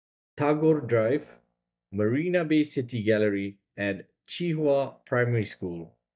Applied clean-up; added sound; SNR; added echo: neural mask model DeepFilterNet 3.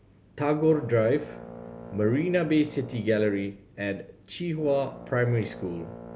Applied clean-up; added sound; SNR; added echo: none; Brass instrument; 16 dB; none.